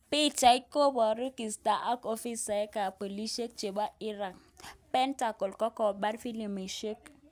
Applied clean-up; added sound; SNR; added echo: none; none; none; none.